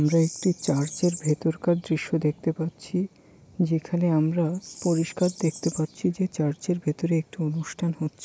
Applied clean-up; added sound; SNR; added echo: neural mask model Resemble Enhance denoiser.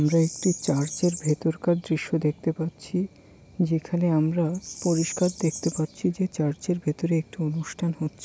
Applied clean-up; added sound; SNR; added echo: none; Bird vocalization, bird call, bird song; 16 dB; none.